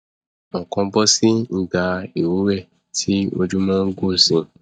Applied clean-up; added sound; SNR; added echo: neural mask model DeepFilterNet 3.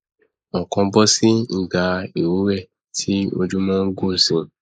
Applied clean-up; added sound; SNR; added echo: neural mask model Resemble Enhance denoiser.